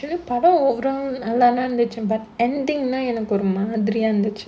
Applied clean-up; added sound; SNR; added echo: none; none; none; none.